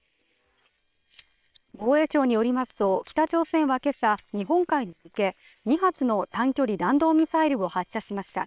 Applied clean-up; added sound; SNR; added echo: neural separator model SepFormer WHAM!.